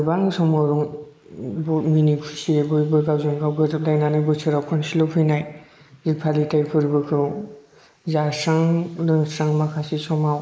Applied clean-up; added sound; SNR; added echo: neural mask model Resemble Enhance denoiser.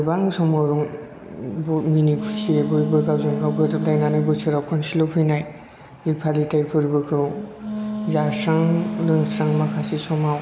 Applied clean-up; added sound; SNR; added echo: none; Wind instrument, woodwind instrument; 7 dB; none.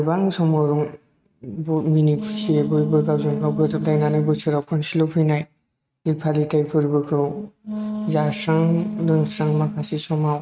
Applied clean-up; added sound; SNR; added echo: neural mask model RNNoise.